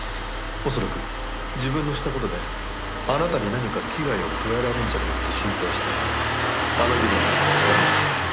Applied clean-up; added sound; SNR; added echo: none; Engine starting; -3 dB; none.